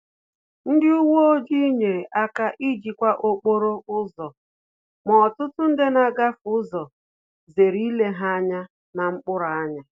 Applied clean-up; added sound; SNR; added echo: none; none; none; none.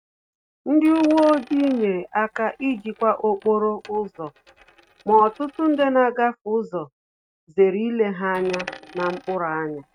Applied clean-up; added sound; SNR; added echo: neural mask model RNNoise.